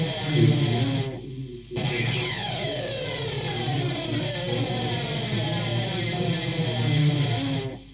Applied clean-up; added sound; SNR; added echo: none; Guitar; -4 dB; reverberation time 1.0 s.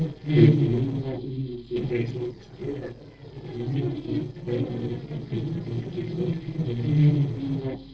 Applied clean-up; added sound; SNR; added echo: neural separator model SepFormer DNS4.